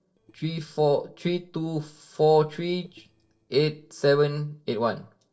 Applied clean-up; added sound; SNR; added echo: neural separator model SepFormer DNS4.